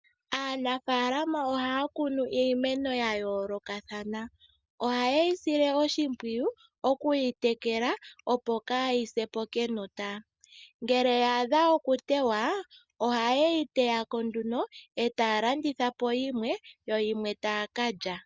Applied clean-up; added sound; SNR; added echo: none; none; none; none.